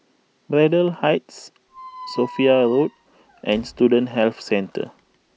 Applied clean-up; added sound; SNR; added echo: none; Squeak; 20 dB; none.